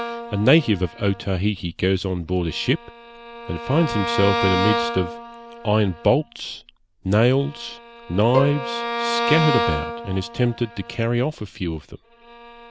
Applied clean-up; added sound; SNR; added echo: none; Bowed string instrument + Bowed string instrument; 6 dB; none.